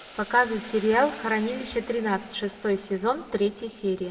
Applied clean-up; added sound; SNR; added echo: none; Boiling; 17 dB; reverberation time 0.9 s.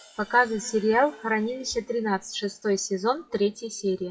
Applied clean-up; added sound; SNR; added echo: classical method WPE with log-MMSE.